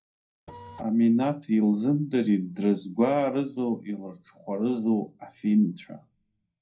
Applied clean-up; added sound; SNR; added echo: none; Printer; 17 dB; reverberation time 0.2 s.